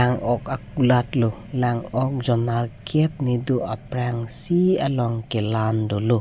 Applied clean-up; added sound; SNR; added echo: none; none; none; none.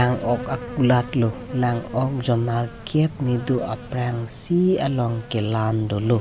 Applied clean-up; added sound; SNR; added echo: none; Insect; 16 dB; none.